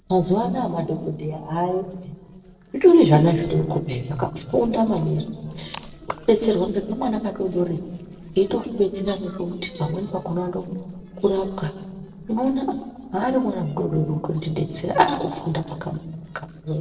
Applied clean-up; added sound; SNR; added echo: neural separator model SepFormer DNS4.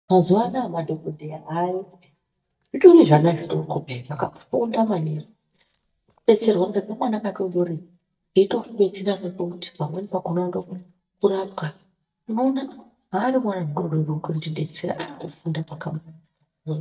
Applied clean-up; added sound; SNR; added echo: neural mask model DeepFilterNet 3.